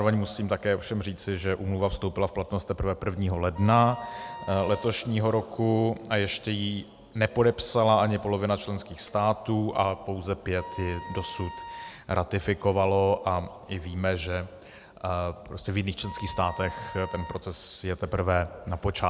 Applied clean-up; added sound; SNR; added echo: none; Wind instrument, woodwind instrument; 14 dB; none.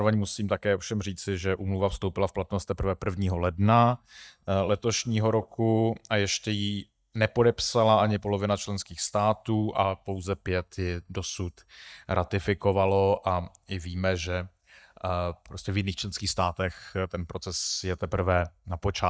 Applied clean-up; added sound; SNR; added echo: neural mask model DeepFilterNet 3.